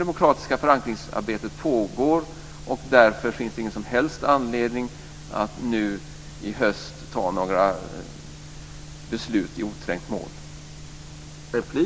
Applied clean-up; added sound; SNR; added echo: none; none; none; none.